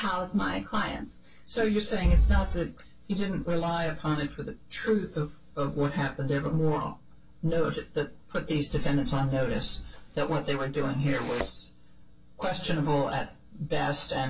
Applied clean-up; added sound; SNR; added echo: none; Thump, thud; 11 dB; reverberation time 0.1 s.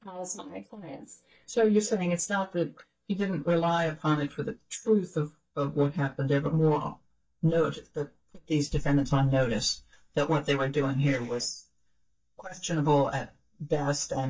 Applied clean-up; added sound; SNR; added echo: neural mask model DeepFilterNet 3.